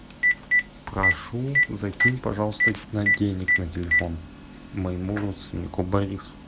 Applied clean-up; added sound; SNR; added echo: none; Telephone; -2 dB; none.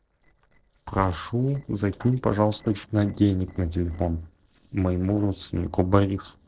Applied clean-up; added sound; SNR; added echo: neural separator model SepFormer DNS4.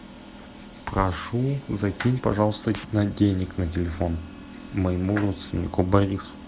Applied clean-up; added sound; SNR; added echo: none; none; none; none.